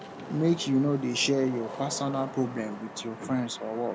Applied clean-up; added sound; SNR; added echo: none; Wind / Rain; 12 dB; none.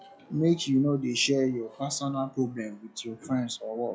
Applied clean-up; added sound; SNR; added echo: classical method log-MMSE.